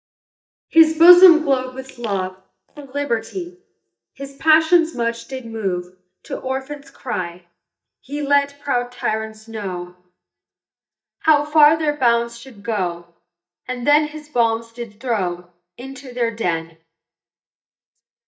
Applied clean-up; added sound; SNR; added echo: neural mask model DeepFilterNet 3.